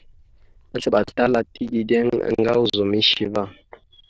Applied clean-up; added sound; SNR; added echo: neural diffusion model UNIVERSE++.